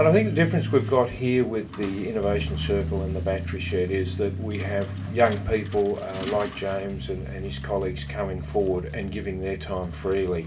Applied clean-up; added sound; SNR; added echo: none; Truck; 6 dB; reverberation time 0.2 s.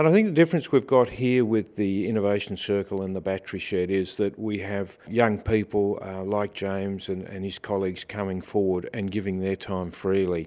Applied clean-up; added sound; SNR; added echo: none; none; none; none.